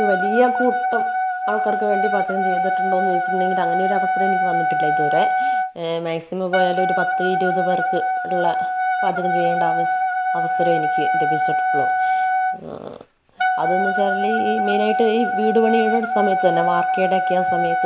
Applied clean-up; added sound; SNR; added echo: none; Wind instrument, woodwind instrument; -3 dB; none.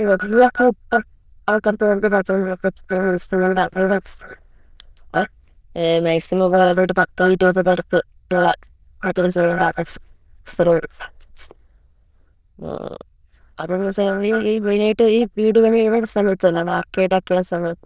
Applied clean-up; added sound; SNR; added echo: neural diffusion model UNIVERSE++.